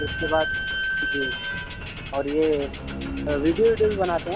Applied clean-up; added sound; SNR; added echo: none; Squeak / Slam; 4 dB; none.